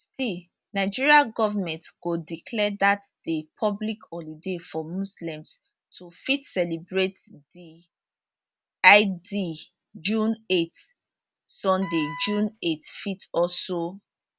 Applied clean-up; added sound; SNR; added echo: none; Wind instrument, woodwind instrument; 12 dB; none.